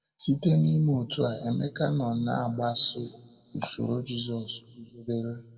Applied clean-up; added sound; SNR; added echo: none; none; none; reverberation time 2.0 s.